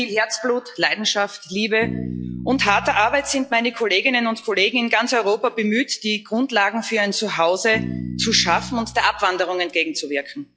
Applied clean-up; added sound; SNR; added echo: classical method log-MMSE.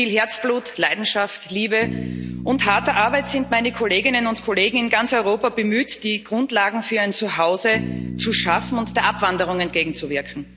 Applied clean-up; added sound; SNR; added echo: none; Bass guitar; 14 dB; none.